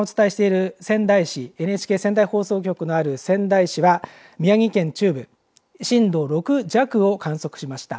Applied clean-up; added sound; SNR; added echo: none; none; none; none.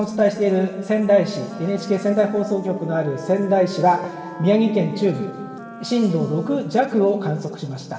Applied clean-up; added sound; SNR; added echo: none; Wind instrument, woodwind instrument; 17 dB; reverberation time 1.7 s.